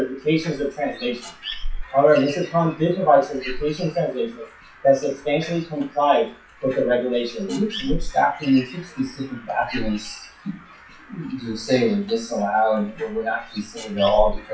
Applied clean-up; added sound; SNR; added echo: classical method WPE with log-MMSE.